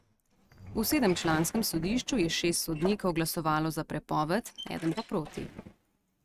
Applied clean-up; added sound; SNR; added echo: neural mask model RNNoise.